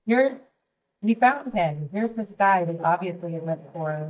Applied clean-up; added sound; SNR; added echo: neural mask model DeepFilterNet 3.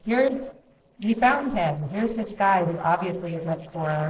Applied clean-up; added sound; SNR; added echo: neural separator model SepFormer DNS4.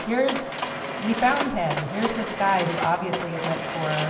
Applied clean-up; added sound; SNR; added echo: none; Mechanisms; 4 dB; reverberation time 1.0 s.